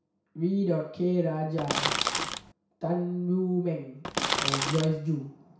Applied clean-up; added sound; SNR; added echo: none; Crackle; 0 dB; reverberation time 0.6 s.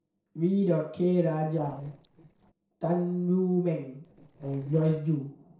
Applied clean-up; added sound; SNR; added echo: neural separator model SepFormer DNS4.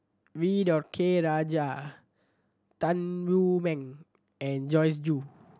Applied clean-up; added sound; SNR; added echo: none; none; none; none.